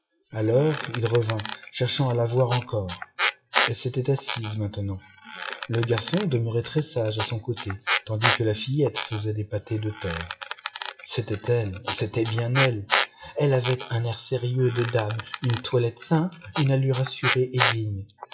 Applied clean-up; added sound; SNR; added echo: classical method WPE with log-MMSE.